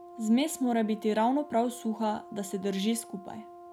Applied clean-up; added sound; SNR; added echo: none; Brass instrument; 18 dB; none.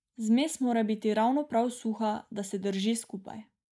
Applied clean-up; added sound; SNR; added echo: neural mask model Resemble Enhance denoiser.